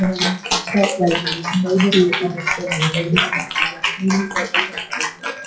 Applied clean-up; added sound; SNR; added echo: classical method WPE with log-MMSE.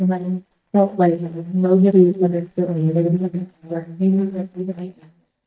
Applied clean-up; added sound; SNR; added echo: neural mask model DeepFilterNet 3.